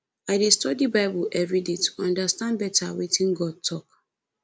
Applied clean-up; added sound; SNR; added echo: none; none; none; none.